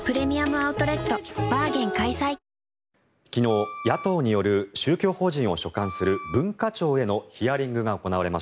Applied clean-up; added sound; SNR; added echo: none; Wind instrument, woodwind instrument; 14 dB; none.